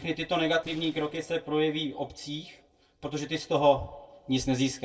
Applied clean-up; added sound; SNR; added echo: neural separator model SepFormer DNS4.